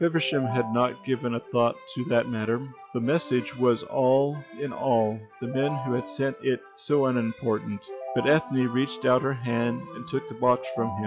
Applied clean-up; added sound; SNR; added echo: classical method log-MMSE.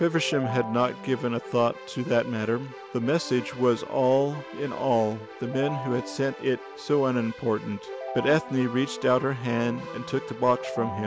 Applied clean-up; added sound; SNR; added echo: none; Keyboard (musical); 11 dB; none.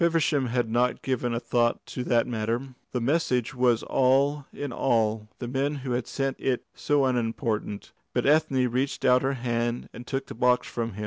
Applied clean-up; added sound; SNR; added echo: none; none; none; none.